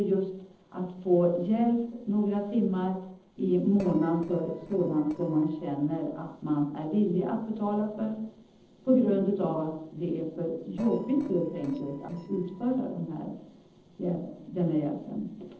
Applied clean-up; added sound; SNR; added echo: neural separator model SepFormer DNS4.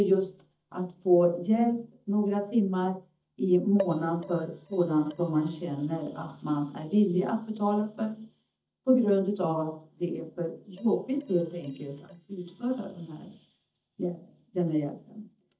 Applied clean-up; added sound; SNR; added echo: neural mask model DeepFilterNet 3.